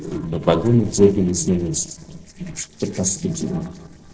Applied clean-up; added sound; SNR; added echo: neural separator model SepFormer DNS4.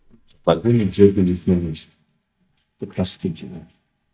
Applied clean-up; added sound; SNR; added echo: neural mask model DeepFilterNet 3.